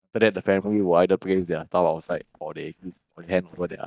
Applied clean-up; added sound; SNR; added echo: neural mask model DeepFilterNet 3.